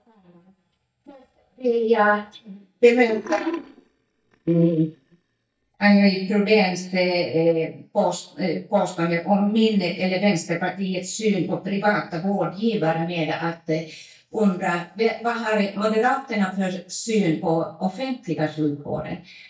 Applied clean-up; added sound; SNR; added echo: neural mask model DeepFilterNet 3.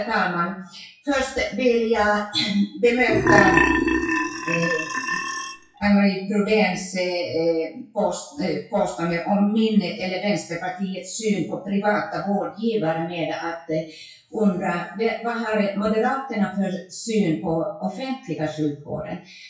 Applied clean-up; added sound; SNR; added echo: classical method WPE with log-MMSE.